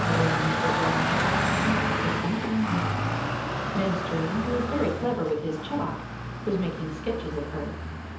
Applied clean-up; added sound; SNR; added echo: none; Traffic noise, roadway noise; -2 dB; reverberation time 0.7 s.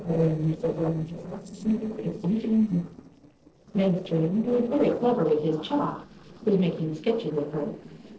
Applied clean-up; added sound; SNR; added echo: neural separator model SepFormer DNS4.